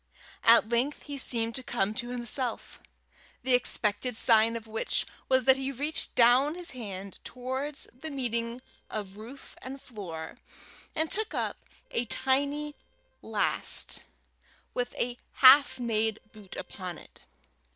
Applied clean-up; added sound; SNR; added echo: neural separator model SepFormer DNS4.